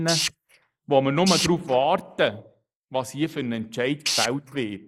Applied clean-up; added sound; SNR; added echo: neural mask model Resemble Enhance denoiser.